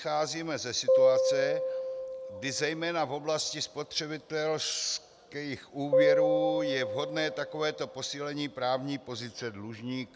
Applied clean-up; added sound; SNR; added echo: none; Piano; -2 dB; none.